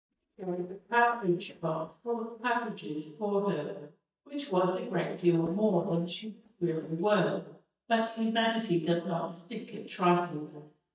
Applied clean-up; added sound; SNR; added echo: neural mask model DeepFilterNet 3.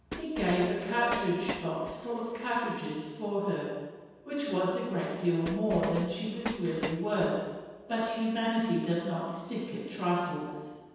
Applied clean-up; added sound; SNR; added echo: none; Train; 9 dB; reverberation time 1.2 s.